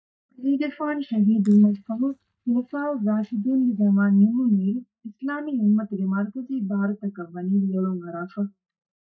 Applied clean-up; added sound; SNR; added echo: neural mask model DeepFilterNet 3.